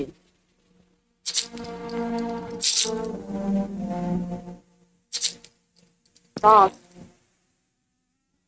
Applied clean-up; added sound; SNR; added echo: neural mask model RNNoise.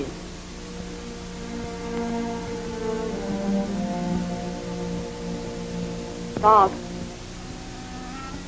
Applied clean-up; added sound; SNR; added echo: none; none; none; none.